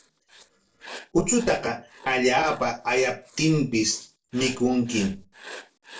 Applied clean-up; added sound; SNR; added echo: neural separator model SepFormer DNS4.